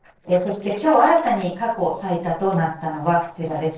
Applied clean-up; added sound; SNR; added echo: neural separator model SepFormer DNS4.